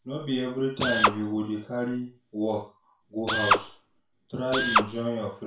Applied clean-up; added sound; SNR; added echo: none; Drill; -4 dB; reverberation time 0.3 s.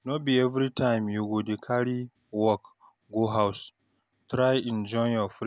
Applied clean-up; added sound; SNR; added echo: none; none; none; none.